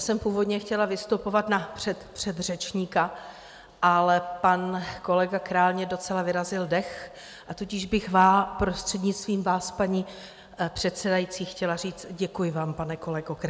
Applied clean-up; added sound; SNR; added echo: none; none; none; none.